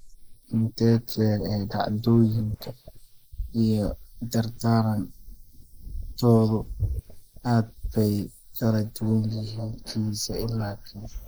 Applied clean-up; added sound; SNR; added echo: neural mask model Resemble Enhance denoiser.